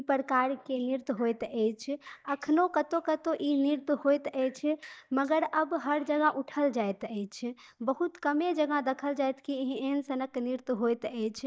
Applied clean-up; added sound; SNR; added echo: neural mask model DeepFilterNet 3.